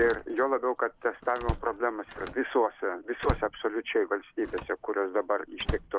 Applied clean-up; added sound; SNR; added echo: none; Slam; 10 dB; none.